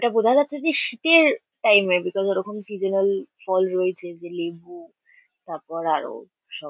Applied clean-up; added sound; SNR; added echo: none; none; none; none.